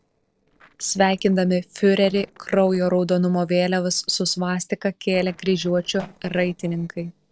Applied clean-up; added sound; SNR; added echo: neural separator model SepFormer DNS4.